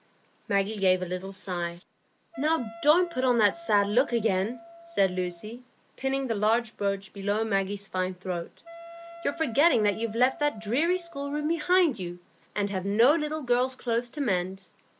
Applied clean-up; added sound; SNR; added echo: none; Wind instrument, woodwind instrument; 17 dB; none.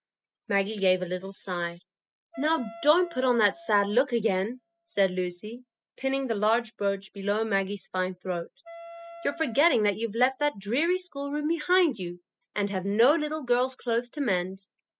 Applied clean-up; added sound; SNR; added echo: classical method spectral subtraction.